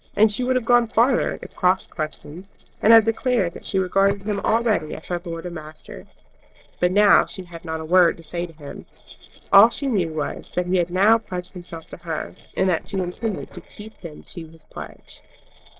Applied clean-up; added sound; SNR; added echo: neural separator model SepFormer DNS4.